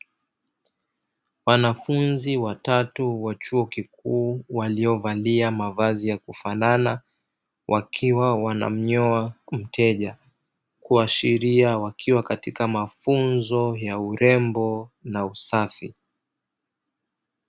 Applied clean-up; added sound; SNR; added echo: none; none; none; none.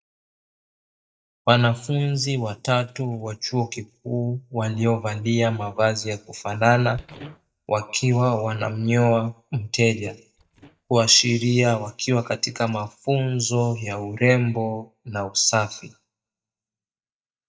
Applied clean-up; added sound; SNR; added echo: neural mask model DeepFilterNet 3.